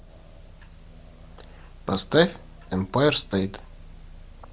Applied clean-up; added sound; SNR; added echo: none; Aircraft; 17 dB; none.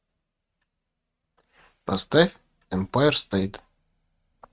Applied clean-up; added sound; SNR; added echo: neural mask model RNNoise.